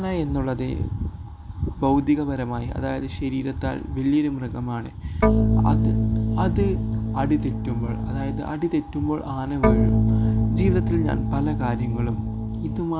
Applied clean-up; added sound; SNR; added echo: none; Organ; -4 dB; none.